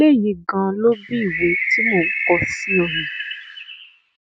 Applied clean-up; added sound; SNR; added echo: neural mask model RNNoise.